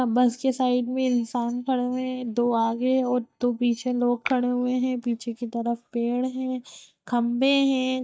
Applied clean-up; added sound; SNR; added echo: neural mask model DeepFilterNet 3.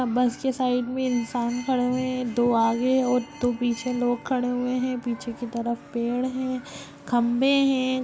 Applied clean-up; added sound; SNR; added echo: none; none; none; none.